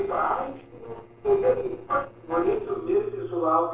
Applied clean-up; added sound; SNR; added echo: neural separator model SepFormer DNS4.